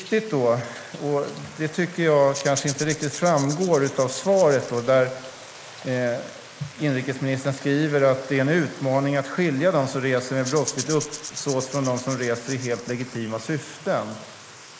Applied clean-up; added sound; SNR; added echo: neural mask model Resemble Enhance denoiser.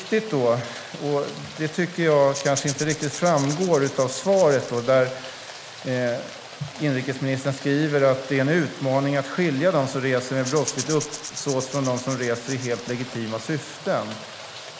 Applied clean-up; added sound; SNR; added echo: none; Rattle / Rattle (instrument) + Rain; 13 dB; none.